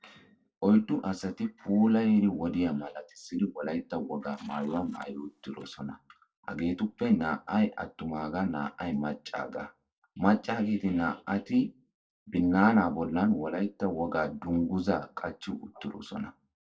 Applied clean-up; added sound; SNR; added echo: neural separator model SepFormer DNS4.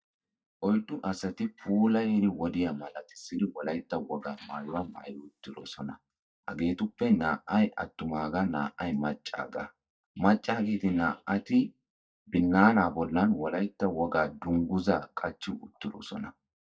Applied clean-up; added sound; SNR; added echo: neural mask model DeepFilterNet 3.